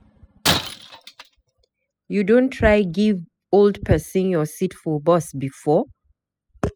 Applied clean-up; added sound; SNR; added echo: classical method spectral subtraction.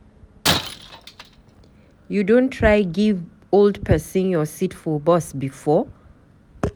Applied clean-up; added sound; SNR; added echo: none; Shatter; 7 dB; none.